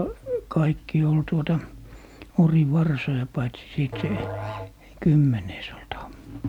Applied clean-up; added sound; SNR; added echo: none; Musical instrument; 12 dB; none.